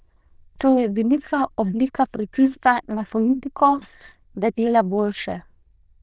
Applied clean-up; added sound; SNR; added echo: neural diffusion model UNIVERSE++.